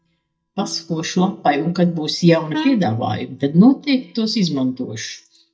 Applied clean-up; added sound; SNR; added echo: neural mask model DeepFilterNet 3.